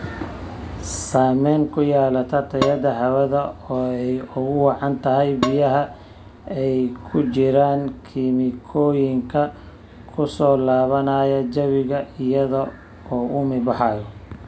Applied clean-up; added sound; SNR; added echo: none; Dishes, pots, and pans; 9 dB; none.